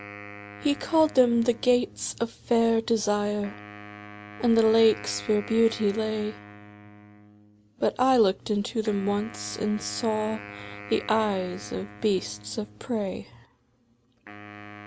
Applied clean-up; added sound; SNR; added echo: none; Wind instrument, woodwind instrument; 17 dB; none.